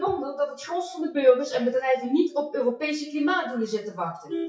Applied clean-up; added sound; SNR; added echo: classical method WPE with log-MMSE.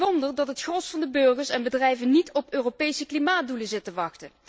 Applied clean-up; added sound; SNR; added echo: none; none; none; none.